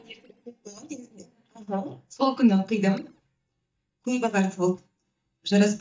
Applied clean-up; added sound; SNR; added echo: neural mask model DeepFilterNet 3.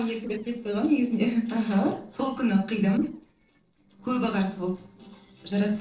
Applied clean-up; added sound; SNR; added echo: neural separator model SepFormer DNS4.